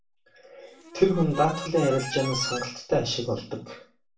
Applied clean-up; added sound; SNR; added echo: none; Harmonica; 10 dB; reverberation time 0.3 s.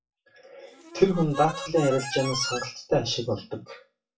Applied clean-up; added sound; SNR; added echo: classical method WPE with log-MMSE.